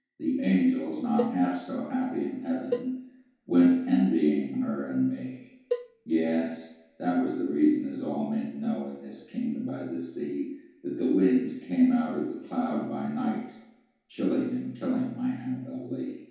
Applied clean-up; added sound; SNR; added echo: none; Cowbell; 10 dB; reverberation time 0.8 s.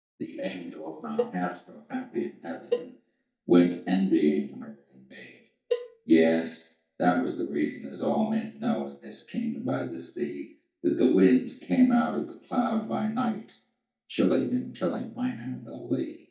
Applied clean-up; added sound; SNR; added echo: neural mask model DeepFilterNet 3.